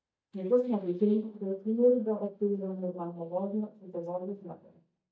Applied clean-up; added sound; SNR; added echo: neural mask model DeepFilterNet 3.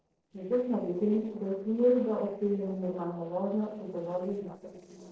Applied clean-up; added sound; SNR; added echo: neural separator model SepFormer DNS4.